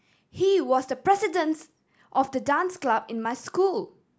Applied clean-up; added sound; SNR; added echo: none; none; none; none.